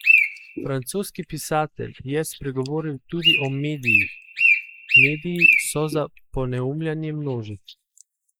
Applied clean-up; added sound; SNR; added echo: neural mask model Resemble Enhance denoiser.